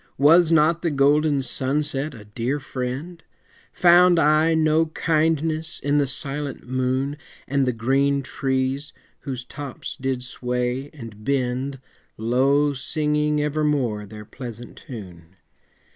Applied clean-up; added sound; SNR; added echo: none; none; none; none.